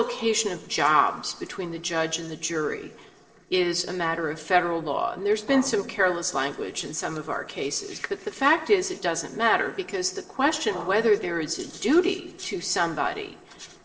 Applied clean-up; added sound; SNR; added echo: neural separator model SepFormer DNS4.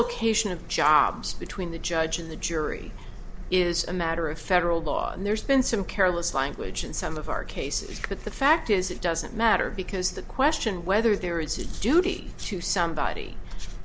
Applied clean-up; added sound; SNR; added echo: none; none; none; none.